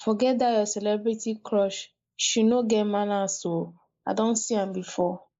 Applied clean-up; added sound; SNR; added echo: neural mask model Resemble Enhance denoiser.